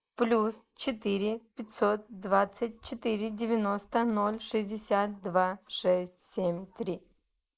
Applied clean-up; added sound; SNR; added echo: neural mask model Resemble Enhance denoiser.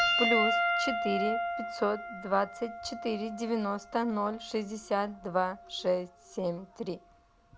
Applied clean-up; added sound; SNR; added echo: none; Piano; 2 dB; none.